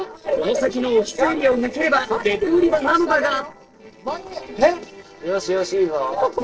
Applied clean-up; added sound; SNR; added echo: neural separator model SepFormer DNS4.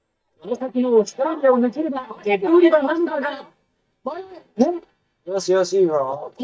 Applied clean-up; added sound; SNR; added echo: neural mask model DeepFilterNet 3.